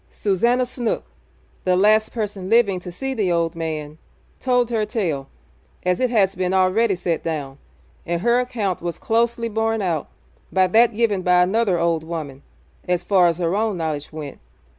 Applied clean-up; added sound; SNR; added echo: none; none; none; none.